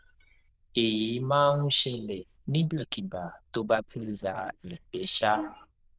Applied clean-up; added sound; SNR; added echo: neural diffusion model UNIVERSE++.